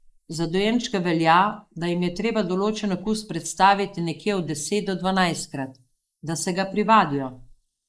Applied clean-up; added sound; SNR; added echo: neural mask model Resemble Enhance denoiser.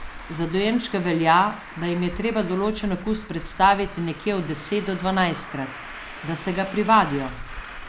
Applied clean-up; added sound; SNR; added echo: none; Traffic noise, roadway noise; 13 dB; none.